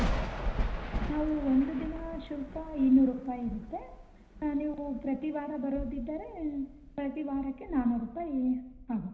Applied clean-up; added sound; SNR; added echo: none; Thunder; 6 dB; reverberation time 0.9 s.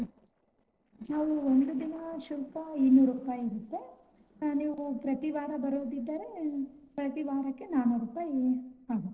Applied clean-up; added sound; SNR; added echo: neural separator model SepFormer DNS4.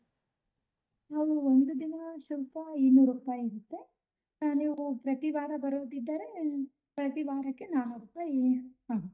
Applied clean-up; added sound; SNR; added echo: neural mask model DeepFilterNet 3.